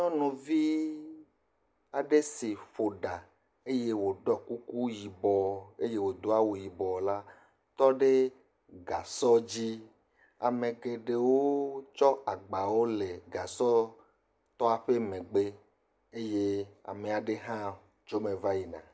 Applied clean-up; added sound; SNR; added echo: none; none; none; none.